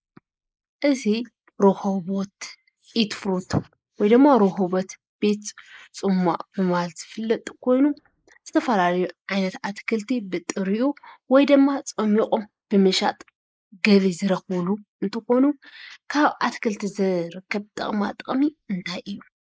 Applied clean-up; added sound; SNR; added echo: neural mask model Resemble Enhance denoiser.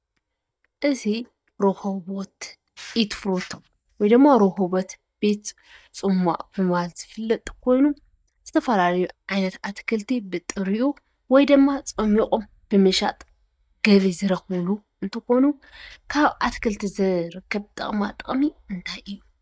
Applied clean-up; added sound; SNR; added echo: neural mask model DeepFilterNet 3.